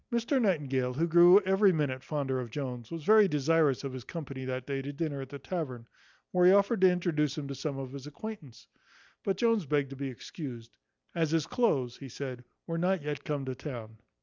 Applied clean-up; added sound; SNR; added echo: none; none; none; none.